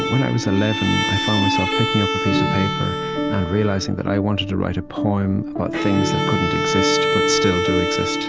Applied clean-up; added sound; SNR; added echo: none; Bowed string instrument; 3 dB; none.